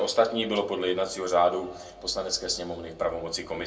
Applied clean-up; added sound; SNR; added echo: none; none; none; reverberation time 0.2 s.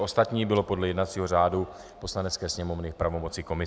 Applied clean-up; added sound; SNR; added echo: none; none; none; none.